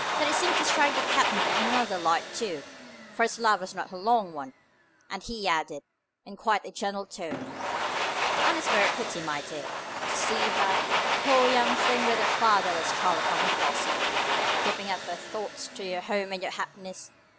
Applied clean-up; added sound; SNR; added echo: none; Domestic sounds, home sounds; 0 dB; none.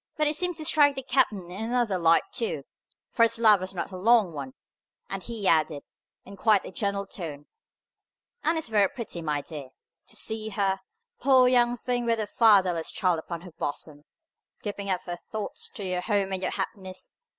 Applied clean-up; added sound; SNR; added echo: none; none; none; none.